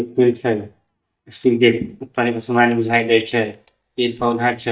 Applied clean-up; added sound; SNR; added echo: neural mask model DeepFilterNet 3.